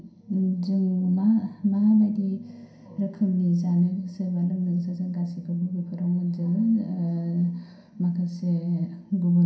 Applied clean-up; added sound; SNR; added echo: none; none; none; reverberation time 0.5 s.